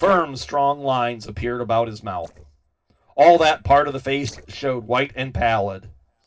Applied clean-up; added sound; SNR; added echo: neural separator model SepFormer DNS4.